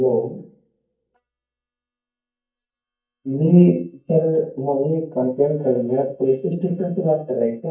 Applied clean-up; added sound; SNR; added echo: neural mask model DeepFilterNet 3.